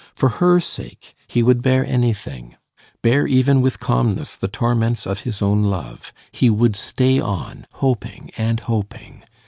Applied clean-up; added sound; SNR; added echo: none; none; none; none.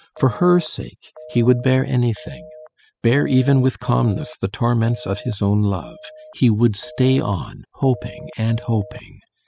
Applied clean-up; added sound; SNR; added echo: classical method spectral subtraction.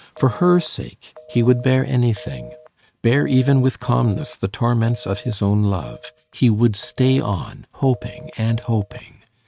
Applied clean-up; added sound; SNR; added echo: neural mask model RNNoise.